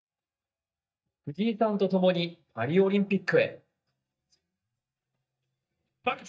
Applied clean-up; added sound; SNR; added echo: neural mask model DeepFilterNet 3.